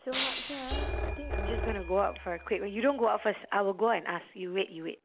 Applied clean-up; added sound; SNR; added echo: none; Shatter + Telephone; 4 dB; none.